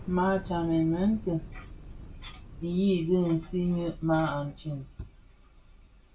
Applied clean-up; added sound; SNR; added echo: none; Thunder / Explosion; 15 dB; reverberation time 0.2 s.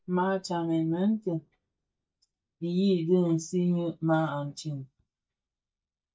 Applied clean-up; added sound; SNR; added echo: neural mask model DeepFilterNet 3.